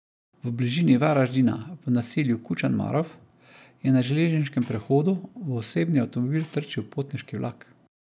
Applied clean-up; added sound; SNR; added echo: none; Tambourine; 19 dB; none.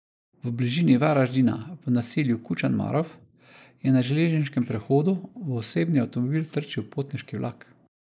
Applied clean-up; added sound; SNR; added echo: neural mask model Resemble Enhance denoiser.